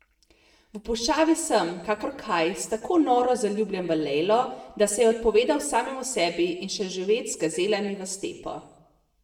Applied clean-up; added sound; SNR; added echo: none; none; none; reverberation time 0.8 s.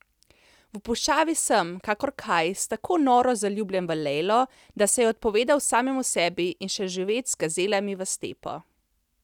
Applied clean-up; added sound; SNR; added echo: none; none; none; none.